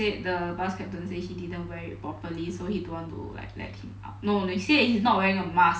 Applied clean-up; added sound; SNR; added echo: none; none; none; none.